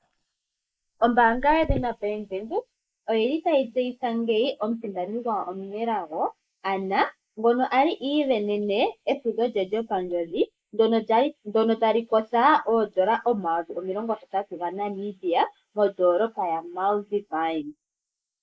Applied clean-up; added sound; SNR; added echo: neural mask model Resemble Enhance denoiser.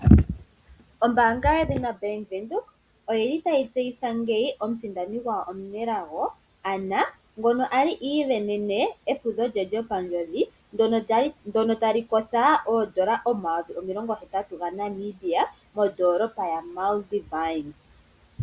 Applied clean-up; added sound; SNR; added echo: none; none; none; none.